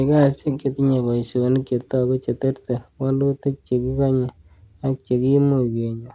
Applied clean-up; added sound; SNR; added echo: none; none; none; none.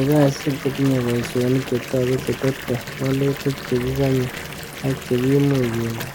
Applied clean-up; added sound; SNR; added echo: none; Fill (with liquid) / Bathtub (filling or washing) / Water tap, faucet; 11 dB; none.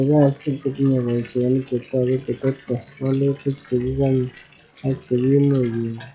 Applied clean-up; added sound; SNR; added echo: classical method log-MMSE.